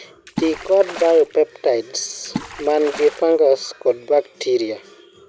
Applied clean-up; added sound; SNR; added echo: none; Water / Splash, splatter; 15 dB; none.